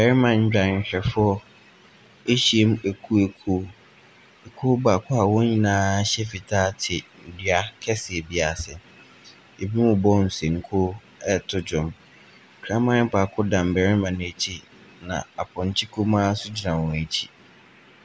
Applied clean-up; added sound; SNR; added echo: none; none; none; none.